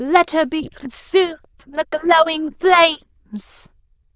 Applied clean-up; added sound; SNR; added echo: neural diffusion model UNIVERSE++.